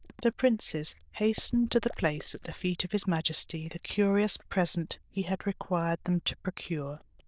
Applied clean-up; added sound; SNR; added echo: neural diffusion model UNIVERSE++.